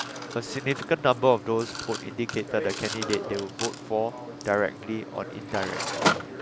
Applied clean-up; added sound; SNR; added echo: none; Mechanisms; 5 dB; none.